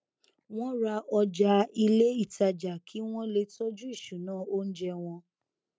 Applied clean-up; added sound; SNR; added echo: none; none; none; none.